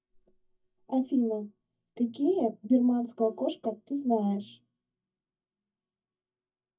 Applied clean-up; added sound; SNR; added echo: neural mask model DeepFilterNet 3.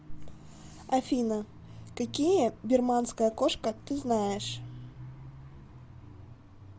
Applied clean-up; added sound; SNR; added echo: none; none; none; none.